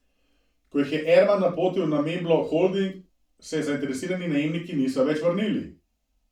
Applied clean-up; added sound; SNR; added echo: none; none; none; reverberation time 0.3 s.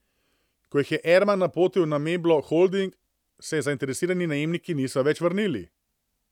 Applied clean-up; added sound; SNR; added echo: none; none; none; none.